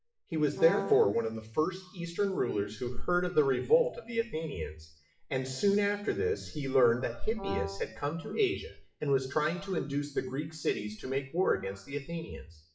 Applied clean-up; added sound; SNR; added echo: classical method WPE with log-MMSE.